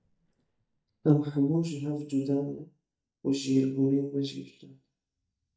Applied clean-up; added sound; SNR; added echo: neural mask model DeepFilterNet 3.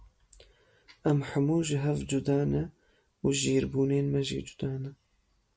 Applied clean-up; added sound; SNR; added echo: none; none; none; none.